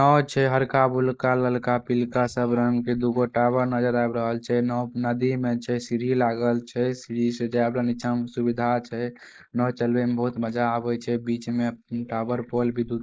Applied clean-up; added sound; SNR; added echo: neural mask model Resemble Enhance denoiser.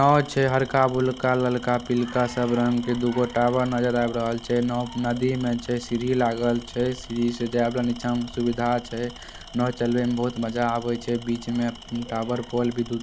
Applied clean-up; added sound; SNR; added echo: none; Tools; 18 dB; none.